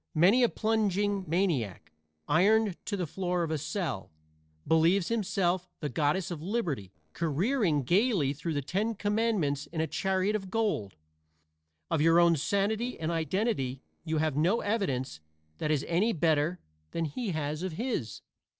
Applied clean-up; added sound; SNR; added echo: neural separator model SepFormer DNS4.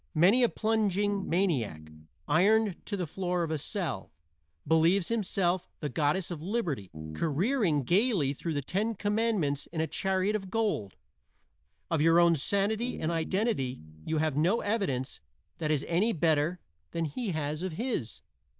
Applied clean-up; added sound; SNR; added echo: neural diffusion model UNIVERSE++.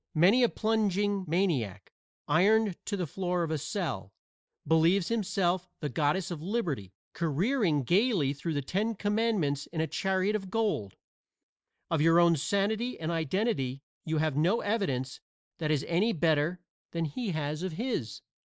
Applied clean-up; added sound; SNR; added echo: neural mask model Resemble Enhance denoiser.